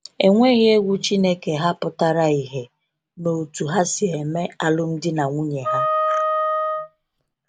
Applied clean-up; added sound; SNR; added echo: none; Wind instrument, woodwind instrument; 3 dB; none.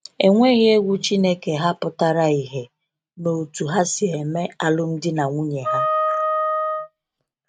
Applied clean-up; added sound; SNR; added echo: neural mask model RNNoise.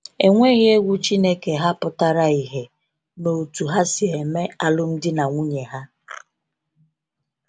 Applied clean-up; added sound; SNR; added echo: none; none; none; none.